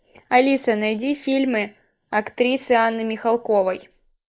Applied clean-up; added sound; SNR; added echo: neural mask model Resemble Enhance denoiser.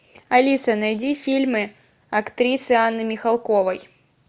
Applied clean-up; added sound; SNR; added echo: none; none; none; none.